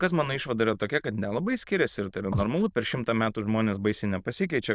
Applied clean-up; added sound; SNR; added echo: neural diffusion model UNIVERSE++.